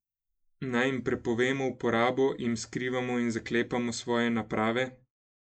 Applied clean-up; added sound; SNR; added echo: neural mask model Resemble Enhance denoiser.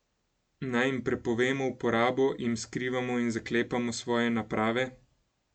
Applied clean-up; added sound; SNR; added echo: none; none; none; none.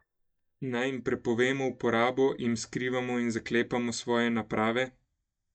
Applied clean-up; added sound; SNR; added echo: neural mask model DeepFilterNet 3.